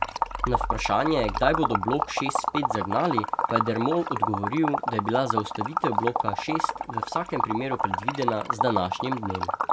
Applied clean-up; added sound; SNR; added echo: none; Liquid; 0 dB; none.